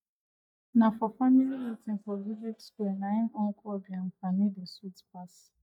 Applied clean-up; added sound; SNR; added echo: neural mask model DeepFilterNet 3.